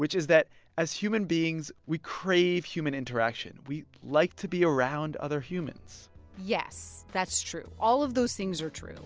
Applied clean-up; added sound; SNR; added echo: none; none; none; none.